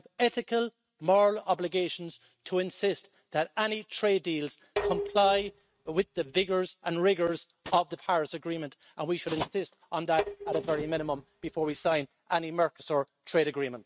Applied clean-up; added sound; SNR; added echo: neural mask model RNNoise.